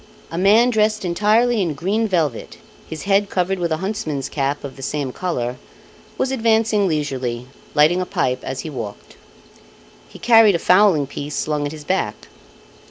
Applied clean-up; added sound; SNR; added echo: none; none; none; none.